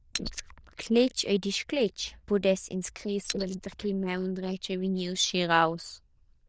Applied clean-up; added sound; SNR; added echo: neural diffusion model UNIVERSE++.